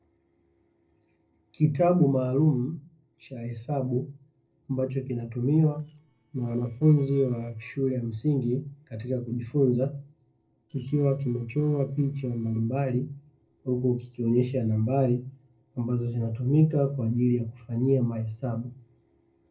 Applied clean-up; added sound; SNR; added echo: neural separator model SepFormer DNS4.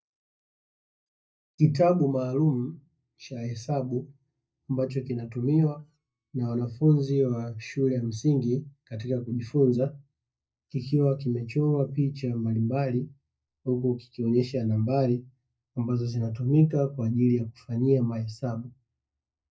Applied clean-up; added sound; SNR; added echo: neural mask model DeepFilterNet 3.